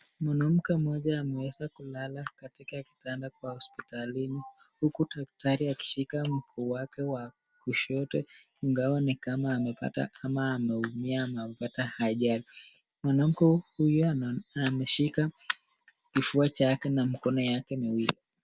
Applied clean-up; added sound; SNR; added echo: none; none; none; none.